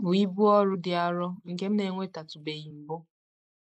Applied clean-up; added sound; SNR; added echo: neural mask model Resemble Enhance denoiser.